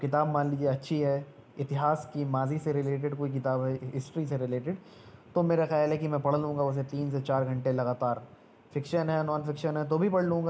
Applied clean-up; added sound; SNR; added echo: none; none; none; none.